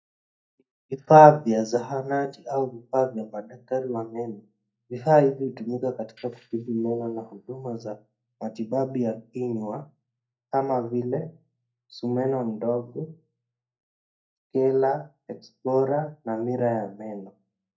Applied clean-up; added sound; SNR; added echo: neural mask model DeepFilterNet 3.